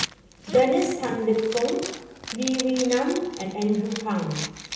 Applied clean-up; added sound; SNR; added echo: none; Zipper (clothing); 11 dB; reverberation time 0.8 s.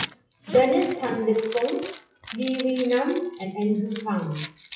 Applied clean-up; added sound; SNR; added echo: classical method WPE with log-MMSE.